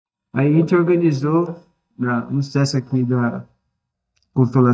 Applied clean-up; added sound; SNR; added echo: neural mask model DeepFilterNet 3.